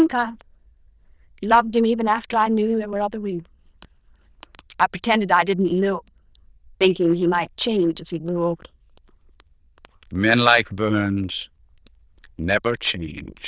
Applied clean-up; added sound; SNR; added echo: neural diffusion model UNIVERSE++.